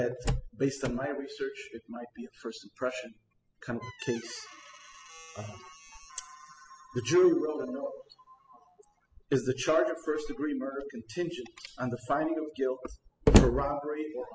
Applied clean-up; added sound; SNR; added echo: classical method spectral subtraction.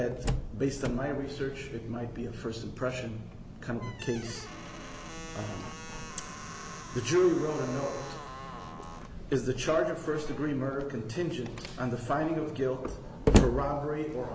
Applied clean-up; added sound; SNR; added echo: none; Slam; 4 dB; none.